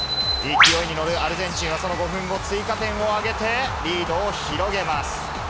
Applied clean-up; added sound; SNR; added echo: none; Bird; 2 dB; none.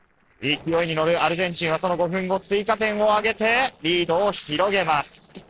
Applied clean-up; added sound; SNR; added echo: neural separator model SepFormer DNS4.